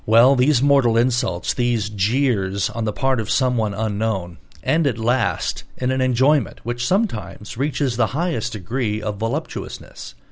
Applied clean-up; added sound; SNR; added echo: none; none; none; none.